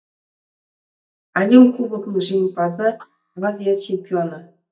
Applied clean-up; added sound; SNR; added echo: neural mask model DeepFilterNet 3.